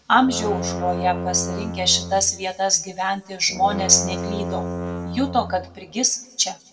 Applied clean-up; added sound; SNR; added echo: none; Brass instrument; 7 dB; reverberation time 0.2 s.